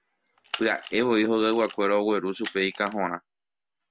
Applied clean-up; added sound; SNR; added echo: none; Camera; 17 dB; none.